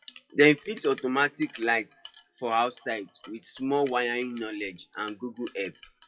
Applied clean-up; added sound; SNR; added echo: classical method WPE with log-MMSE.